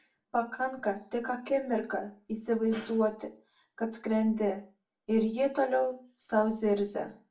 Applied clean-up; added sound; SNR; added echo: none; none; none; reverberation time 0.2 s.